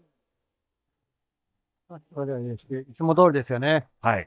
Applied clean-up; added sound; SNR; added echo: neural mask model DeepFilterNet 3.